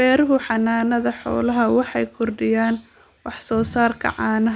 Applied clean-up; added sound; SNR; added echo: none; none; none; none.